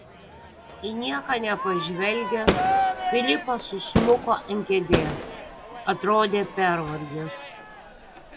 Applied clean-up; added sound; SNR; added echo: none; Crowd / Fireworks; 3 dB; none.